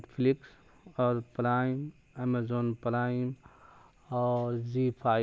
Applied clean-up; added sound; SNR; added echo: none; none; none; none.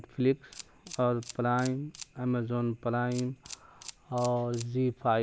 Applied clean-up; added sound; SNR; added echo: none; Camera; 19 dB; none.